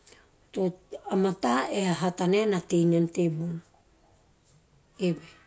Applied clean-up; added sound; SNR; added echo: none; none; none; none.